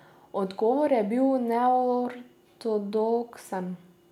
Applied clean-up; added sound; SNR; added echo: none; none; none; none.